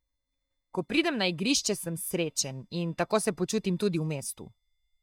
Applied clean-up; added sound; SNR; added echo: neural mask model DeepFilterNet 3.